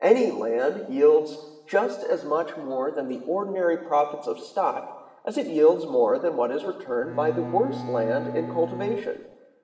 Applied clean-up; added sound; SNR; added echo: none; Bowed string instrument; 11 dB; reverberation time 1.1 s.